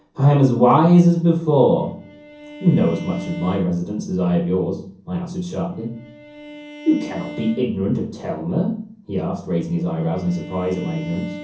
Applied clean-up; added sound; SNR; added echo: none; Bowed string instrument; 19 dB; reverberation time 0.6 s.